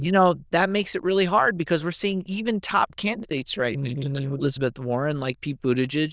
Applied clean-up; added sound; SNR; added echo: neural diffusion model UNIVERSE++.